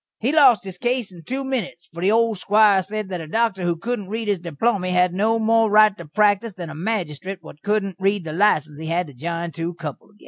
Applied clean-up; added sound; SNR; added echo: none; none; none; none.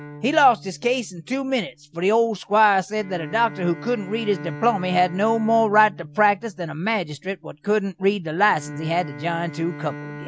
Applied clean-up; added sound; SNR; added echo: none; Bowed string instrument; 16 dB; none.